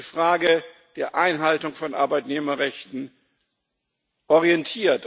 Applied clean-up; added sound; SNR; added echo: none; none; none; none.